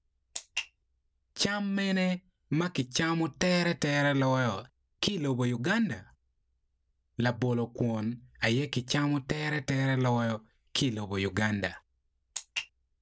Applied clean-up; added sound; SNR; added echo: none; none; none; none.